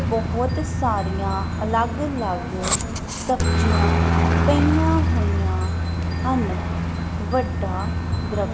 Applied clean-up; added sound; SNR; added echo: none; Aircraft; -4 dB; none.